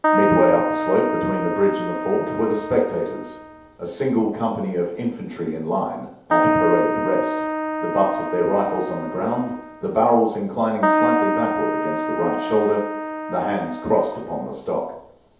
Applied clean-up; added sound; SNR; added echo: none; Keyboard (musical); 1 dB; reverberation time 0.8 s.